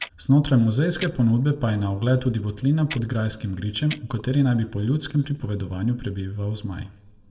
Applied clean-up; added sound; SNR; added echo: none; Clock; 19 dB; reverberation time 0.8 s.